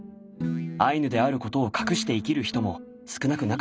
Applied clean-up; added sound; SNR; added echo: none; none; none; none.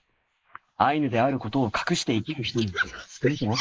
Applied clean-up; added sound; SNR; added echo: neural mask model Resemble Enhance denoiser.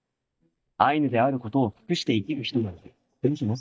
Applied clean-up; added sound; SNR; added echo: neural mask model DeepFilterNet 3.